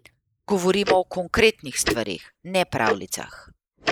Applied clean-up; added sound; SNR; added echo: neural mask model Resemble Enhance denoiser.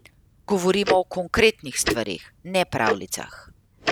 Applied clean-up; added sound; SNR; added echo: none; Tick-tock; 6 dB; none.